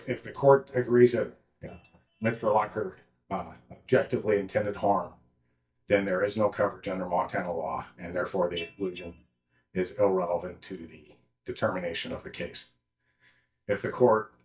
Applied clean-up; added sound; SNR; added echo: neural mask model DeepFilterNet 3.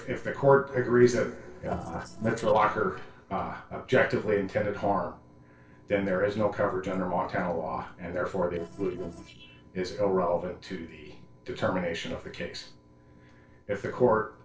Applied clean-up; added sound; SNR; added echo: neural separator model SepFormer DNS4.